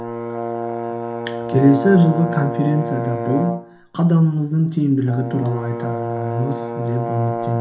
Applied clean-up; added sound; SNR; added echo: none; Brass instrument; 6 dB; reverberation time 0.4 s.